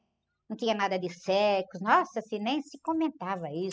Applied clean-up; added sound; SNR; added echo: classical method spectral subtraction.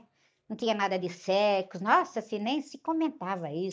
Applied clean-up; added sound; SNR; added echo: neural mask model DeepFilterNet 3.